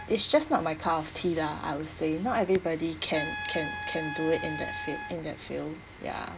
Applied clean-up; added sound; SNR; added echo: none; Trumpet; 11 dB; none.